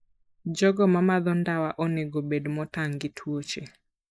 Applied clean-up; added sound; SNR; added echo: neural mask model Resemble Enhance denoiser.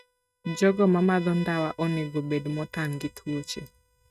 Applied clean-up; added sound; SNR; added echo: neural mask model RNNoise.